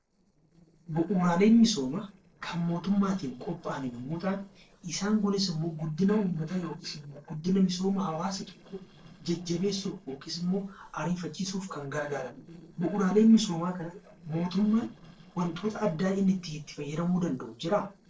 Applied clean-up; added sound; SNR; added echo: neural separator model SepFormer DNS4.